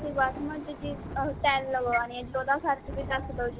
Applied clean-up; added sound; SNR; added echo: none; Thunder; 10 dB; none.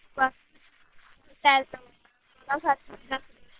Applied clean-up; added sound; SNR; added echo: neural separator model SepFormer WHAM!.